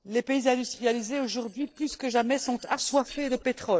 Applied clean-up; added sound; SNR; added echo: neural separator model SepFormer DNS4.